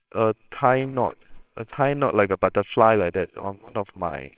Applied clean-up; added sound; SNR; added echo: neural separator model SepFormer WHAMR!.